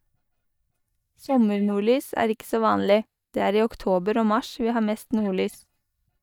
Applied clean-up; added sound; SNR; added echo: neural mask model DeepFilterNet 3.